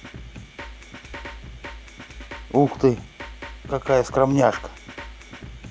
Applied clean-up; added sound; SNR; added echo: none; Drum kit; 13 dB; none.